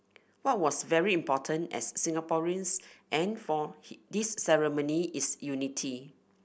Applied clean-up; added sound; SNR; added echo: none; none; none; none.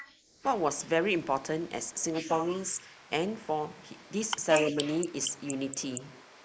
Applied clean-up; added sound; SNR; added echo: neural mask model Resemble Enhance denoiser.